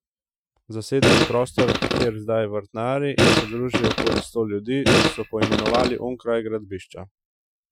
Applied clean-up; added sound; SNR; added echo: classical method Wiener filter.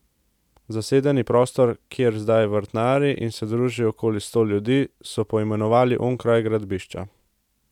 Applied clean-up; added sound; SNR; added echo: none; none; none; none.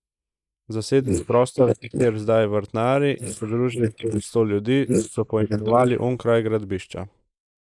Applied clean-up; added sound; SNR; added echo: neural mask model Resemble Enhance denoiser.